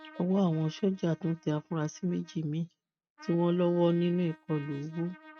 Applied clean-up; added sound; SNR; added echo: neural mask model RNNoise.